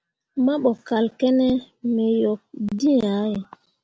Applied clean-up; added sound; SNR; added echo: none; none; none; none.